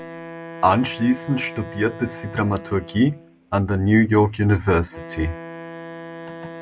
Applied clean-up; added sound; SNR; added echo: none; Wind instrument, woodwind instrument; 15 dB; none.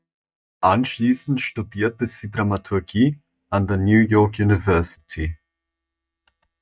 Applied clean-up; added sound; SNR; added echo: neural mask model DeepFilterNet 3.